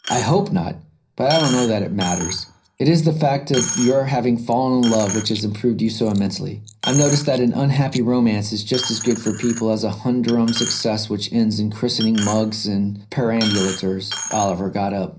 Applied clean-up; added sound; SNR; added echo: none; Coin (dropping); 11 dB; reverberation time 0.4 s.